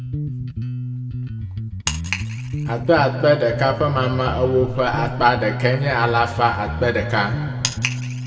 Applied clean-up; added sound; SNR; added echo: none; Bass guitar; 6 dB; reverberation time 1.7 s.